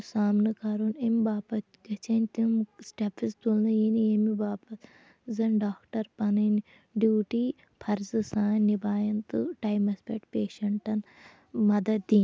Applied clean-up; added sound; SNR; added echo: none; none; none; none.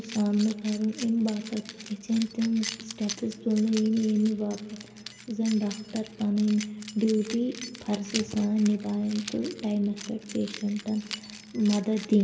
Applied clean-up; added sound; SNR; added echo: none; Keys jangling; 15 dB; reverberation time 1.7 s.